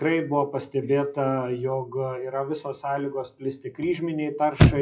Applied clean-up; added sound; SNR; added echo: classical method WPE with log-MMSE.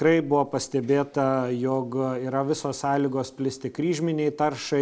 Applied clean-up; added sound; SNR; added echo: none; none; none; none.